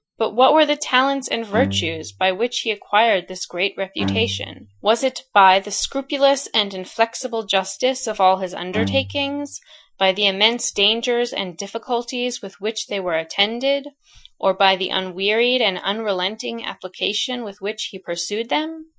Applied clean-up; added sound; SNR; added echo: classical method Wiener filter.